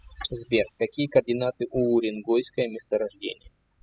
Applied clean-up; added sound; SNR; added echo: classical method spectral subtraction.